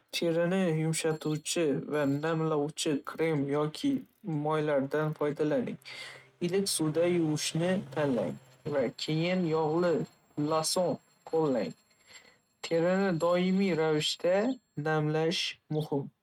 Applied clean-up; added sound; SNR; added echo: neural mask model RNNoise.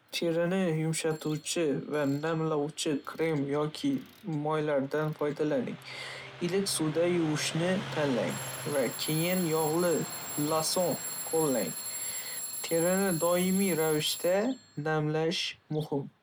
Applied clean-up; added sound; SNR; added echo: none; Car passing by + Alarm / Clock; 11 dB; none.